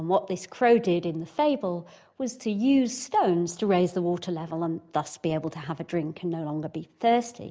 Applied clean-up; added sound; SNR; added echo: none; none; none; none.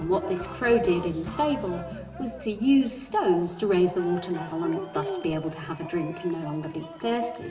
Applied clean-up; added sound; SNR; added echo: none; Cheering; 11 dB; reverberation time 1.0 s.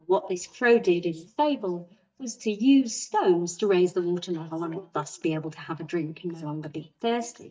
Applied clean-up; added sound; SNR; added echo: neural mask model DeepFilterNet 3.